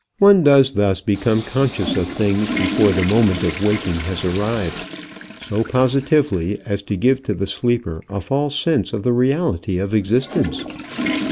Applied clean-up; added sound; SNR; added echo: none; Toilet flush / Water + Train; 9 dB; none.